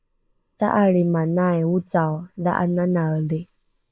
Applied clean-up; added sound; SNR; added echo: neural mask model Resemble Enhance denoiser.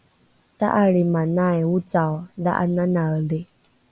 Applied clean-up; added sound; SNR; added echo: none; none; none; none.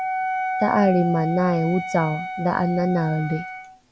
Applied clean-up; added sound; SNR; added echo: none; Wind instrument, woodwind instrument; 6 dB; none.